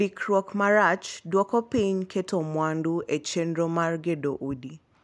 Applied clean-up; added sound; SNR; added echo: none; none; none; none.